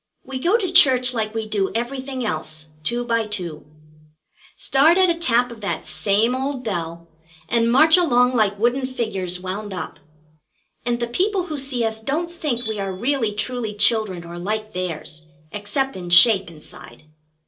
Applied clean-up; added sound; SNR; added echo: none; Tools; 13 dB; reverberation time 0.2 s.